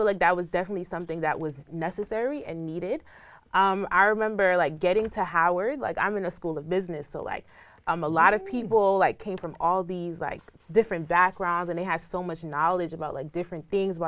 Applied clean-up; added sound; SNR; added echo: none; none; none; none.